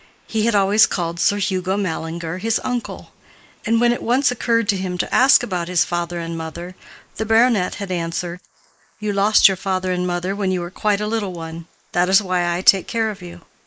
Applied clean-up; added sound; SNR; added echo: neural mask model Resemble Enhance denoiser.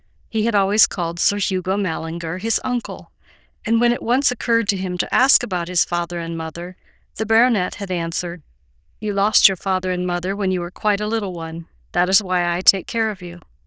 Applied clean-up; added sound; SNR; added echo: neural diffusion model UNIVERSE++.